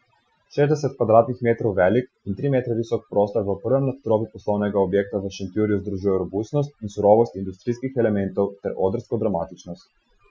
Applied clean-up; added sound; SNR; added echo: classical method Wiener filter.